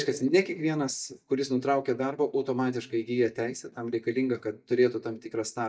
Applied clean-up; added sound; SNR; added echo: neural mask model DeepFilterNet 3.